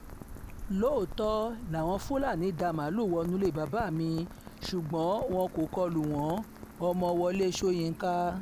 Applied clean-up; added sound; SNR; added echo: none; Rain; 13 dB; none.